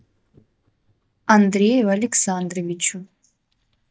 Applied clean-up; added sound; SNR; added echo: neural mask model DeepFilterNet 3.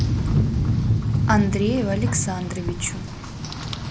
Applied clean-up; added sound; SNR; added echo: none; Rain; -4 dB; none.